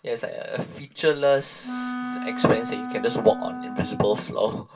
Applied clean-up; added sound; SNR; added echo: none; Wind instrument, woodwind instrument; 8 dB; reverberation time 0.1 s.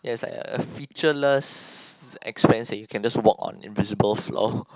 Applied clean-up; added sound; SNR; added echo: none; none; none; none.